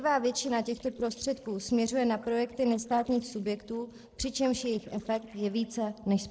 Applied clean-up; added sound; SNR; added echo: neural separator model SepFormer DNS4.